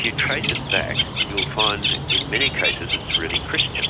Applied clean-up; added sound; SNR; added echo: none; Bird; -5 dB; none.